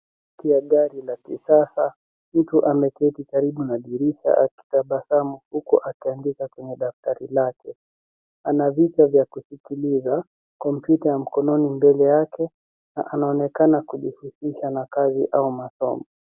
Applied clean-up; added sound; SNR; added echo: none; none; none; none.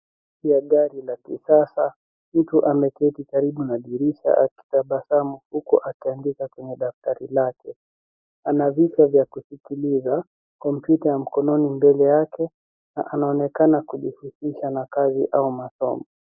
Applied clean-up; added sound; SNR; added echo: neural mask model Resemble Enhance denoiser.